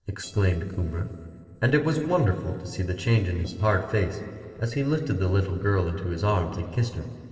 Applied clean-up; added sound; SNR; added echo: neural separator model SepFormer DNS4.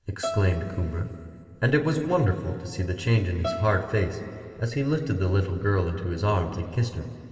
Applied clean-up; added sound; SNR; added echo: none; Bowed string instrument; 15 dB; reverberation time 2.9 s.